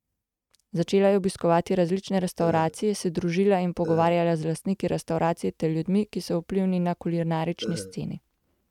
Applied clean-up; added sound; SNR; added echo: neural mask model RNNoise.